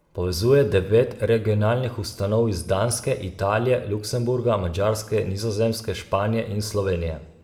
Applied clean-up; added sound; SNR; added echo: none; none; none; reverberation time 0.7 s.